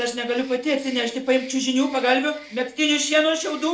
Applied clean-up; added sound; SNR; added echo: neural separator model SepFormer DNS4.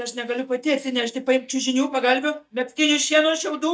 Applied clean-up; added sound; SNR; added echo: neural mask model DeepFilterNet 3.